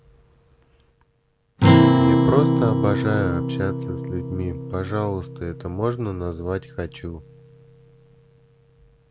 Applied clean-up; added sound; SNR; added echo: none; Acoustic guitar; -5 dB; none.